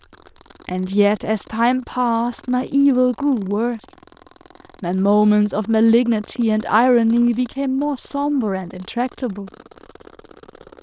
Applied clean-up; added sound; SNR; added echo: neural diffusion model UNIVERSE++.